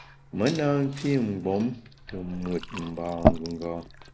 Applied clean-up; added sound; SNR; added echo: none; Liquid; 3 dB; none.